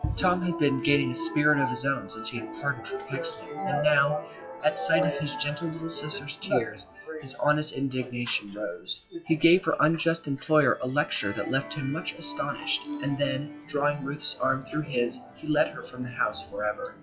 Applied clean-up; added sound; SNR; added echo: classical method WPE with log-MMSE.